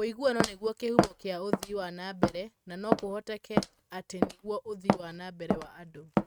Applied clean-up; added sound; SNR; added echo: neural mask model RNNoise.